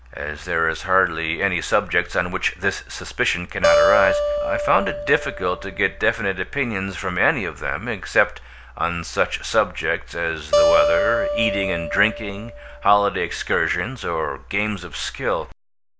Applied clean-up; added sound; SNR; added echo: none; Acoustic guitar; 0 dB; none.